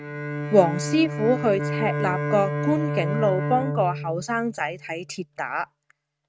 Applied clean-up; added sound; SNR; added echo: neural mask model RNNoise.